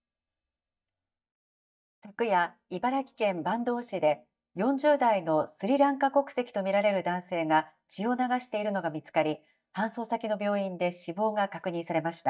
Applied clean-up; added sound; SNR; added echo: neural mask model DeepFilterNet 3.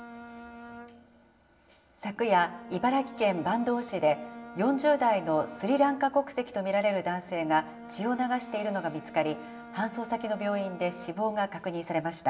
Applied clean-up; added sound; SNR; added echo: none; Bowed string instrument; 17 dB; reverberation time 1.5 s.